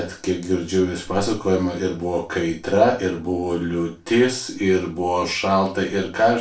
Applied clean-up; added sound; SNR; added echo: none; none; none; reverberation time 0.3 s.